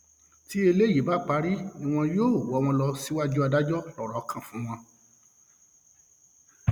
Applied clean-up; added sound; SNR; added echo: none; none; none; none.